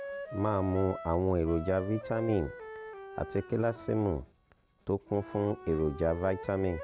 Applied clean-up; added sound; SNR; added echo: none; Wind instrument, woodwind instrument; 13 dB; none.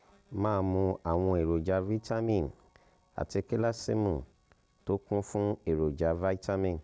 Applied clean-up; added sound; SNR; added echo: none; none; none; none.